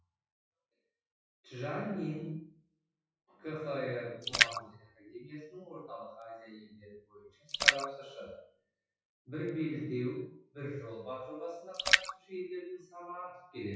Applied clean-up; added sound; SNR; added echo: classical method WPE with log-MMSE.